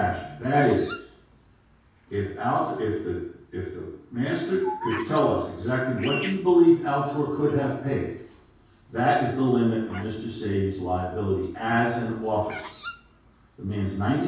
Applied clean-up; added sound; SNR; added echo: none; Bird vocalization, bird call, bird song; 17 dB; reverberation time 0.6 s.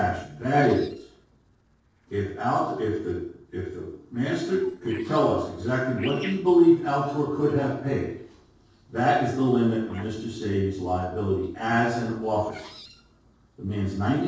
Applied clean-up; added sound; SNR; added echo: neural separator model SepFormer DNS4.